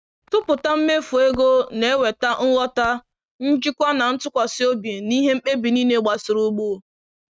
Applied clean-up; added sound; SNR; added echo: neural mask model RNNoise.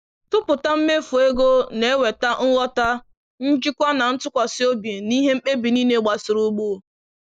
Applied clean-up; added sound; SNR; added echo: neural mask model Resemble Enhance denoiser.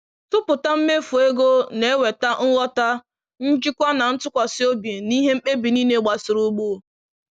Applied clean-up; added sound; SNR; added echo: none; none; none; none.